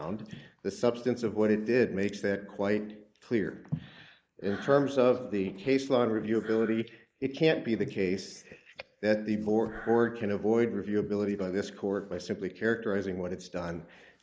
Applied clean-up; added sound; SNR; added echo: neural mask model Resemble Enhance denoiser.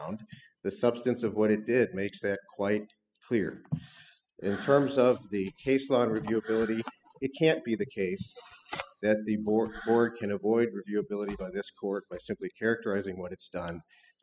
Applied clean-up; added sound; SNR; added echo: classical method spectral subtraction.